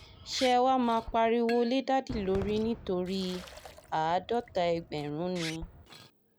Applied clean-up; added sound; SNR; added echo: none; Liquid + Fireworks; 15 dB; none.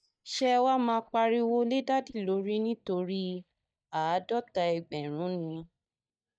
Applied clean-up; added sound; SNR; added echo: neural mask model DeepFilterNet 3.